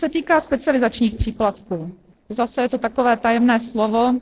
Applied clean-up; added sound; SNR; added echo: neural separator model SepFormer DNS4.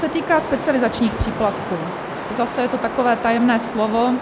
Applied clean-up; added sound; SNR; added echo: none; Wind; 8 dB; none.